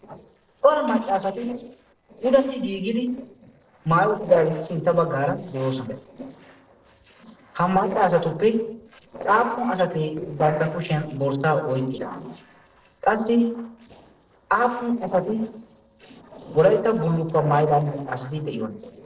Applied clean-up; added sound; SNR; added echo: neural separator model SepFormer DNS4.